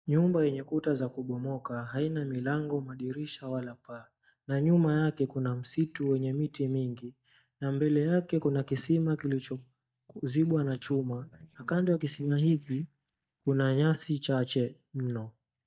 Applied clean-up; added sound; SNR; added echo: neural mask model DeepFilterNet 3.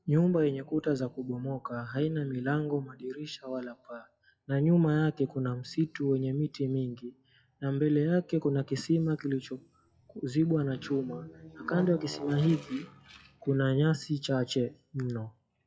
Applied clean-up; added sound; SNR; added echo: classical method WPE with log-MMSE.